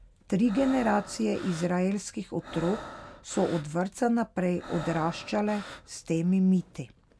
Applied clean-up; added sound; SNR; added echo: none; Breathing; 15 dB; none.